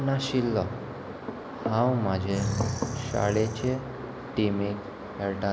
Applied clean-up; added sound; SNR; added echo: none; Animal; 5 dB; none.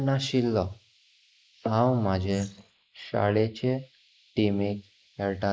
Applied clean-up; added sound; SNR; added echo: neural mask model Resemble Enhance denoiser.